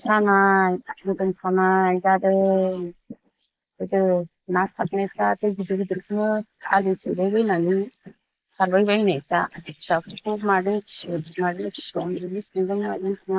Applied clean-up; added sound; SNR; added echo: neural mask model Resemble Enhance denoiser.